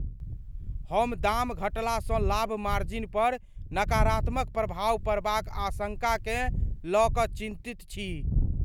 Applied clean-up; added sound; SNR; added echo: none; Wind; 2 dB; none.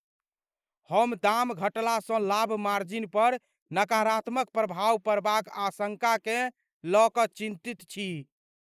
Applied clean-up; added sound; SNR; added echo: neural mask model Resemble Enhance denoiser.